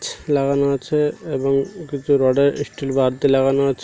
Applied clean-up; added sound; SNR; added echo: none; none; none; none.